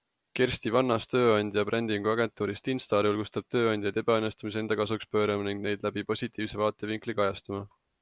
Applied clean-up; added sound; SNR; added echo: none; none; none; none.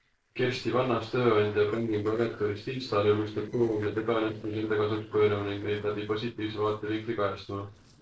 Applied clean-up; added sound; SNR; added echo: neural separator model SepFormer DNS4.